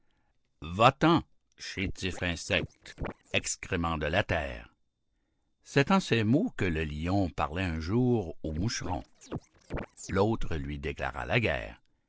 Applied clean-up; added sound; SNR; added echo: neural separator model SepFormer DNS4.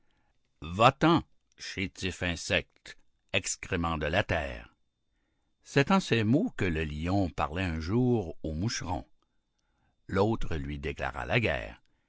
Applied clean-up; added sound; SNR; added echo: none; none; none; none.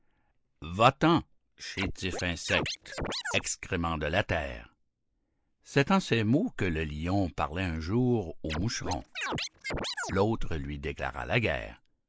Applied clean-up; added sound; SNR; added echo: neural mask model Resemble Enhance denoiser.